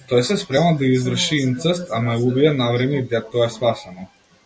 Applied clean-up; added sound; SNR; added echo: none; none; none; none.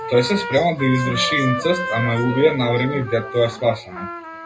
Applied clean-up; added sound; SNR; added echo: none; Trumpet; 8 dB; reverberation time 0.2 s.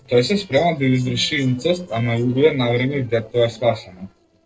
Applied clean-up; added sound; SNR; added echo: neural separator model SepFormer DNS4.